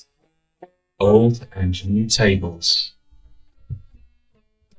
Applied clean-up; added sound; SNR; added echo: neural mask model DeepFilterNet 3.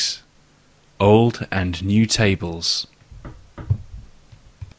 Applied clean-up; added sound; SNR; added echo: none; none; none; none.